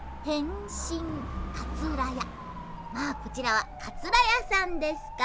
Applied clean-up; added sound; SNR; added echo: none; Motorcycle / Dog; 6 dB; none.